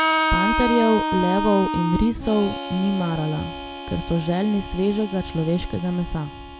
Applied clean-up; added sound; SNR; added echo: none; Harmonica; 4 dB; none.